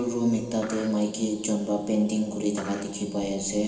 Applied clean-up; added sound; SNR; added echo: none; Skateboard; 17 dB; reverberation time 0.4 s.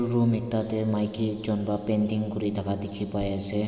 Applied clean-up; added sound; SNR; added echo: none; none; none; none.